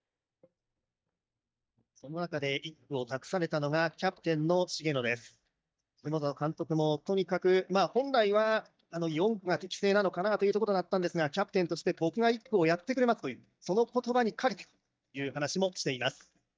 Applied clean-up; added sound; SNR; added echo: neural mask model DeepFilterNet 3.